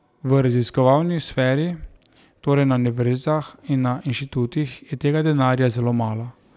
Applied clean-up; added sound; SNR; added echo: none; none; none; none.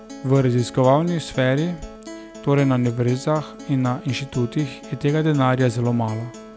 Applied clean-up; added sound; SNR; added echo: none; Acoustic guitar; 17 dB; none.